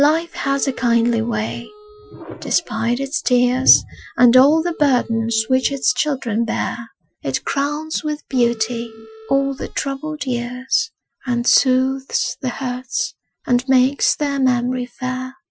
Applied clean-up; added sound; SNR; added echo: classical method Wiener filter.